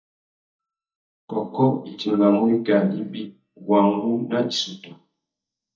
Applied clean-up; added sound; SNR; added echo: neural mask model DeepFilterNet 3.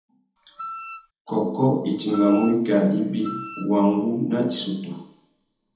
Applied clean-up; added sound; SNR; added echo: none; Wind instrument, woodwind instrument; 13 dB; reverberation time 1.1 s.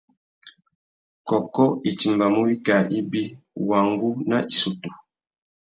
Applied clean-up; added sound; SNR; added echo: none; none; none; none.